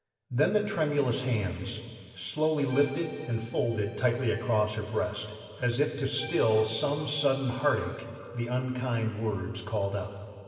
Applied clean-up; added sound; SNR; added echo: none; Accordion; 17 dB; reverberation time 2.5 s.